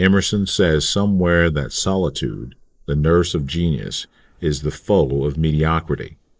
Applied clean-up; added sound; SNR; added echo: neural mask model Resemble Enhance denoiser.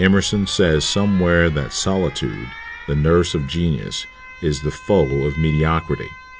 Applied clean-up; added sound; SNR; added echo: none; Alarm; 17 dB; none.